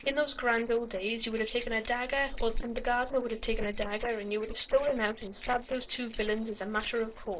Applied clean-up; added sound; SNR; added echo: neural separator model SepFormer DNS4.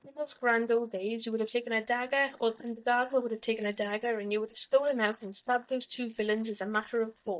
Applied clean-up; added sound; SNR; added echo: neural mask model DeepFilterNet 3.